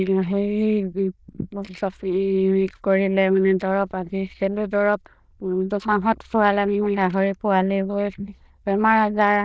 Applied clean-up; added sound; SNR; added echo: neural diffusion model UNIVERSE++.